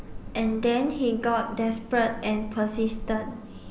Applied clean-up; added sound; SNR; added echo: none; Train; 13 dB; none.